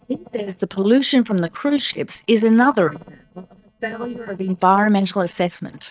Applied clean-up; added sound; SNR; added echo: neural mask model DeepFilterNet 3.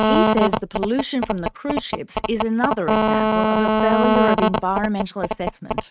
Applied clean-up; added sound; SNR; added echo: neural mask model RNNoise.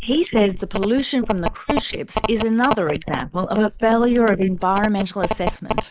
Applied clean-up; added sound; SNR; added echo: neural mask model Resemble Enhance denoiser.